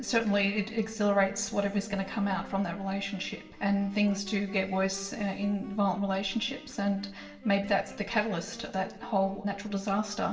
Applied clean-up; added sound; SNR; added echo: none; Wind instrument, woodwind instrument; 19 dB; reverberation time 0.7 s.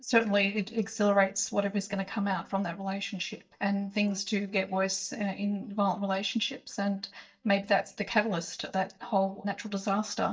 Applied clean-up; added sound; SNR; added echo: neural mask model DeepFilterNet 3.